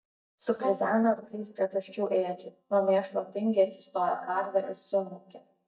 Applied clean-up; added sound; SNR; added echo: neural mask model DeepFilterNet 3.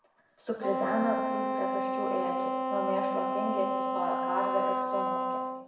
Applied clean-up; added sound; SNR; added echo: none; Wind instrument, woodwind instrument; -2 dB; reverberation time 1.2 s.